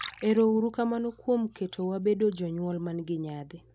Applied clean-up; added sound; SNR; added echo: none; Liquid; 20 dB; none.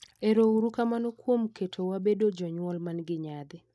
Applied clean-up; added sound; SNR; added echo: neural mask model DeepFilterNet 3.